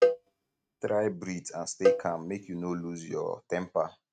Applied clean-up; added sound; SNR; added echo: neural mask model RNNoise.